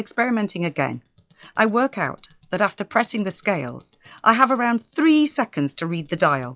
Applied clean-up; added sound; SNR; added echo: classical method log-MMSE.